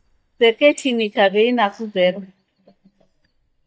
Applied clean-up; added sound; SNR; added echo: neural mask model DeepFilterNet 3.